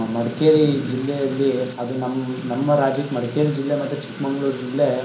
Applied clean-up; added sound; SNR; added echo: none; Thunder / Rain; 14 dB; reverberation time 0.6 s.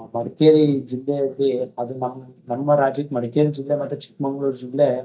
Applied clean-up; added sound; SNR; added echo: neural mask model DeepFilterNet 3.